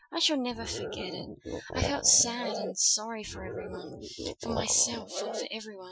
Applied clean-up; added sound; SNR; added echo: classical method Wiener filter.